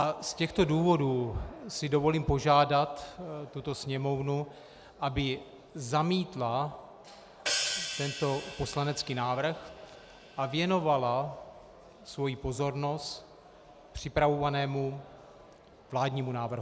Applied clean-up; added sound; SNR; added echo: none; Hi-hat; 7 dB; none.